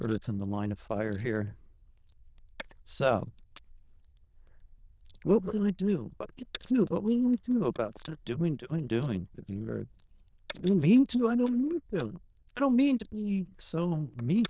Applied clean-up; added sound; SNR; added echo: neural diffusion model UNIVERSE++.